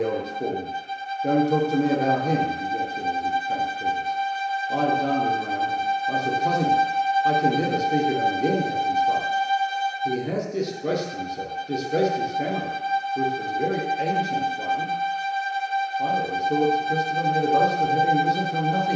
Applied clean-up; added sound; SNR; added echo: none; Bowed string instrument; -3 dB; reverberation time 1.0 s.